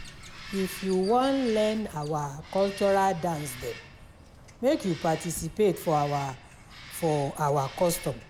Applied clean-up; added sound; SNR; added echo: none; Bird vocalization, bird call, bird song; 16 dB; none.